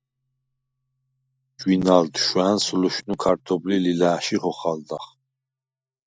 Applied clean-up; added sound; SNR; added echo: neural mask model DeepFilterNet 3.